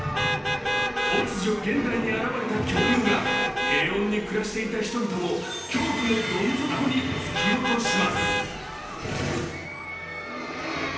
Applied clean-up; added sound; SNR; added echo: none; Vehicle horn, car horn, honking; 3 dB; reverberation time 0.9 s.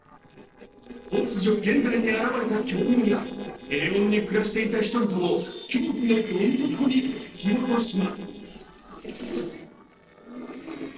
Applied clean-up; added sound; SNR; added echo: neural separator model SepFormer DNS4.